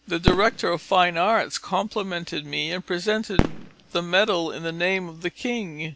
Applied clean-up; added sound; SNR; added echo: none; Fireworks; 5 dB; none.